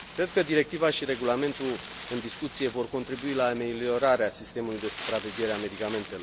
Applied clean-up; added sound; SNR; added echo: none; Wind; 11 dB; none.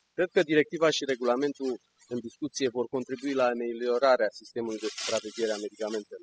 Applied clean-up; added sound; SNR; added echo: classical method spectral subtraction.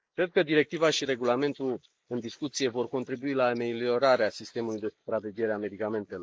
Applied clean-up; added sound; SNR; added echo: neural mask model Resemble Enhance denoiser.